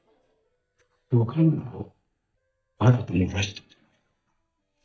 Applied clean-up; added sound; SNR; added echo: neural mask model DeepFilterNet 3.